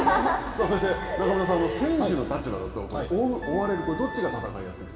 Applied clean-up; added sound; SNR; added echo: none; Wind instrument, woodwind instrument; 13 dB; reverberation time 2.5 s.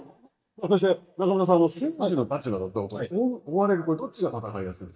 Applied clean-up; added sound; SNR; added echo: neural mask model DeepFilterNet 3.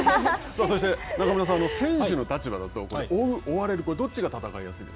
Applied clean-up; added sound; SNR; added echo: none; none; none; none.